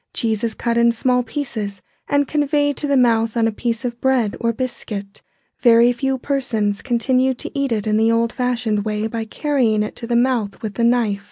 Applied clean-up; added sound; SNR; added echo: none; none; none; none.